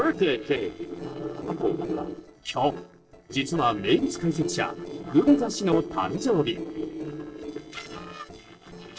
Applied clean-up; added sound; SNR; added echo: neural separator model SepFormer DNS4.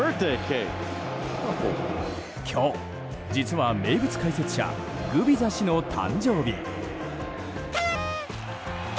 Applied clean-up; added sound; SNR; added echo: none; none; none; none.